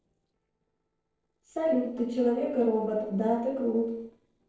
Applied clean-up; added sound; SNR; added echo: neural separator model SepFormer DNS4.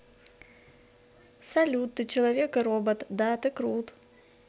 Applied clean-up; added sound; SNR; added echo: none; none; none; none.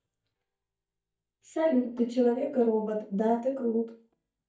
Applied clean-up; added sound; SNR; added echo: neural mask model DeepFilterNet 3.